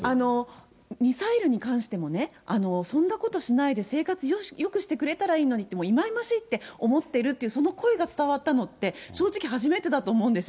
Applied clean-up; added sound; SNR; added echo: none; none; none; none.